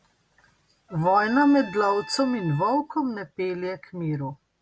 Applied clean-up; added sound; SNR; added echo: none; Trumpet; 18 dB; none.